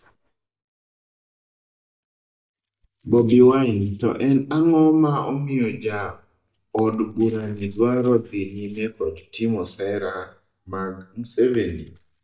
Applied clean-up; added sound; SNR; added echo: neural mask model DeepFilterNet 3.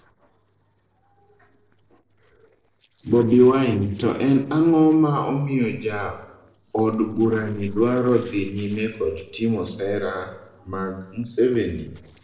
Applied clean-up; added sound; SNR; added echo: neural separator model SepFormer DNS4.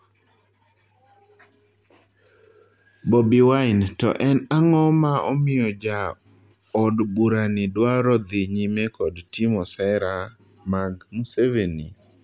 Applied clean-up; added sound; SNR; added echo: none; none; none; none.